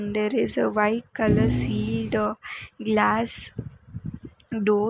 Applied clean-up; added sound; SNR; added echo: none; Thump, thud; 0 dB; none.